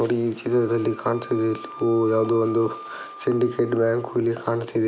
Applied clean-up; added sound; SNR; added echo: none; Wind instrument, woodwind instrument; 18 dB; none.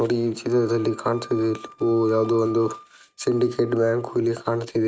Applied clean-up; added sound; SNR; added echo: neural mask model RNNoise.